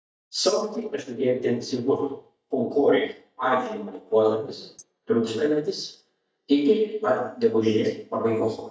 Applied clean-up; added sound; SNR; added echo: neural mask model DeepFilterNet 3.